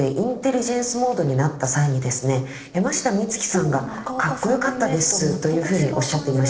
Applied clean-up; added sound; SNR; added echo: neural separator model SepFormer DNS4.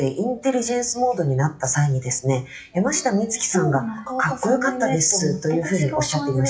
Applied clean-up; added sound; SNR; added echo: classical method WPE with log-MMSE.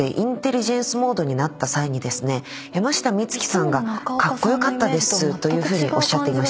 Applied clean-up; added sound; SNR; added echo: none; none; none; none.